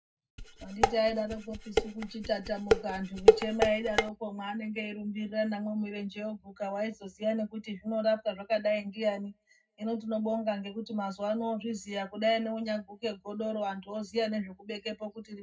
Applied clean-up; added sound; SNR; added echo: none; Dishes, pots, and pans; -4 dB; reverberation time 0.3 s.